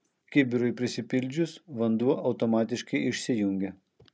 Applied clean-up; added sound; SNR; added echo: none; none; none; none.